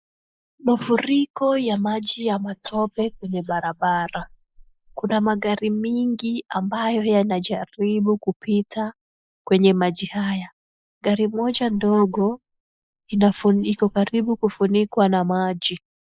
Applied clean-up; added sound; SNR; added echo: neural mask model Resemble Enhance denoiser.